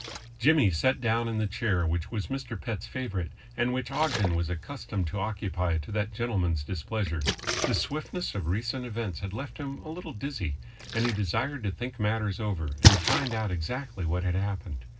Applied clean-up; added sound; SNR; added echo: none; Splash, splatter; 5 dB; reverberation time 0.4 s.